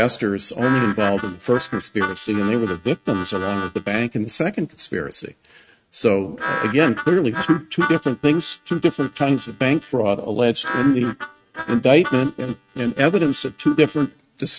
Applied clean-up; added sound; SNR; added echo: neural mask model RNNoise.